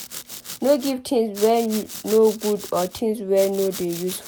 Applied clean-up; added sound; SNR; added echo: none; Domestic sounds, home sounds; 14 dB; none.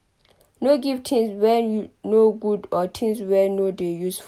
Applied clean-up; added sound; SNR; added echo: none; none; none; none.